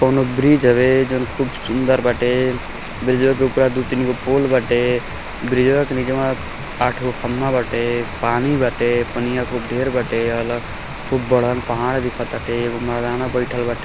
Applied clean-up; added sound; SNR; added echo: none; Rain; 11 dB; none.